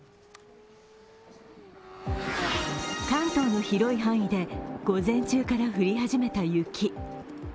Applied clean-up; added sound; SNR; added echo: none; Motorcycle / Accelerating, revving, vroom; 13 dB; none.